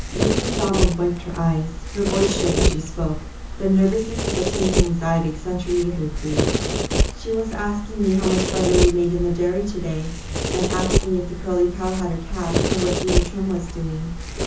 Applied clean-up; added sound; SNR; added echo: none; Domestic sounds, home sounds; 1 dB; reverberation time 0.6 s.